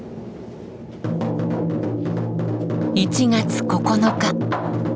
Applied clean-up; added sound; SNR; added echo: none; none; none; none.